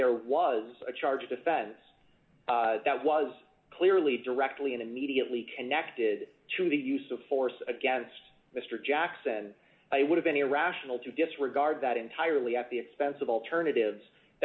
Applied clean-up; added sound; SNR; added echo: none; none; none; none.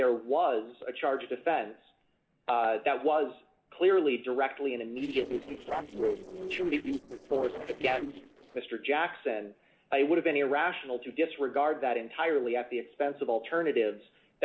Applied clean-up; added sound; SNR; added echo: neural separator model SepFormer DNS4.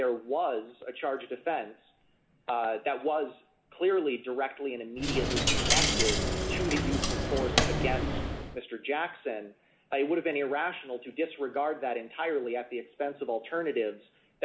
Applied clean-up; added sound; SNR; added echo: none; Coin (dropping); -4 dB; none.